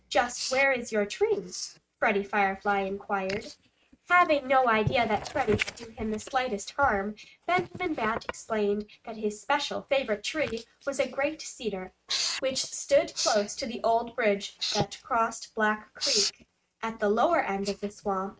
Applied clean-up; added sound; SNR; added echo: neural mask model RNNoise.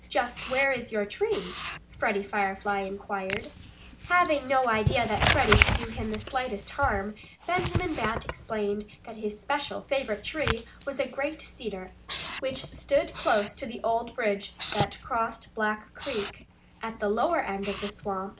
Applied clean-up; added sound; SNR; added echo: none; Writing; 4 dB; none.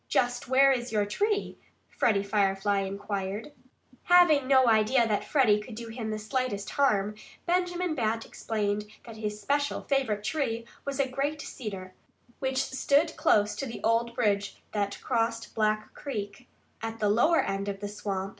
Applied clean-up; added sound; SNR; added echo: none; none; none; none.